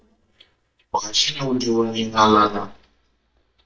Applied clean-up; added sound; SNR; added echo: neural mask model DeepFilterNet 3.